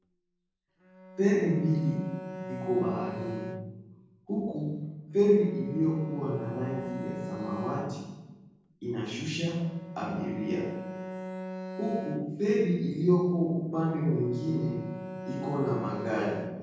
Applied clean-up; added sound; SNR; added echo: none; Bowed string instrument; 11 dB; reverberation time 1.3 s.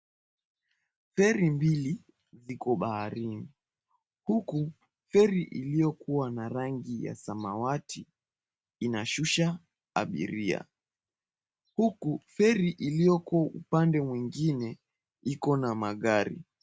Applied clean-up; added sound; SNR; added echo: none; none; none; none.